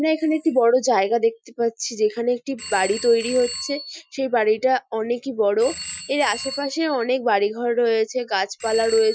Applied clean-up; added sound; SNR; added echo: classical method Wiener filter.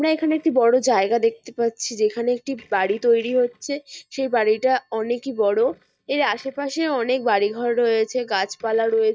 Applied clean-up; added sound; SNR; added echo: neural mask model DeepFilterNet 3.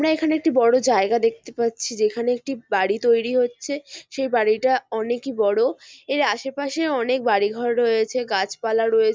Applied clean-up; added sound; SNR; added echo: none; none; none; none.